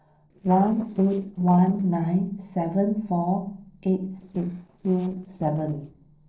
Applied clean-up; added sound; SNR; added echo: neural separator model SepFormer DNS4.